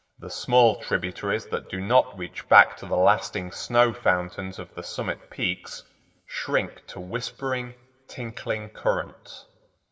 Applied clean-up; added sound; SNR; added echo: none; none; none; reverberation time 0.7 s.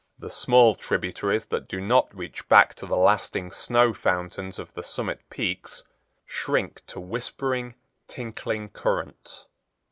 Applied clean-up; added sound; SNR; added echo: none; none; none; none.